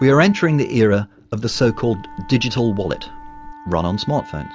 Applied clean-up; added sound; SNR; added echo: none; Tick-tock + Wind instrument, woodwind instrument; 18 dB; none.